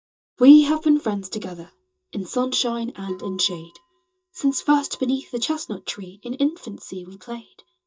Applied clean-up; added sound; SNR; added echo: neural mask model DeepFilterNet 3.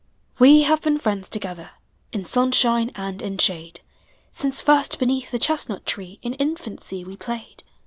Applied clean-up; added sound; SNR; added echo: none; none; none; none.